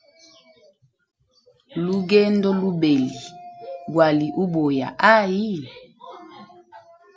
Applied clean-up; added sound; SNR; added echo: none; none; none; none.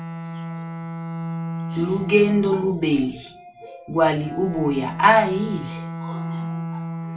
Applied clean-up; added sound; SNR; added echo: none; Bowed string instrument; 8 dB; reverberation time 0.2 s.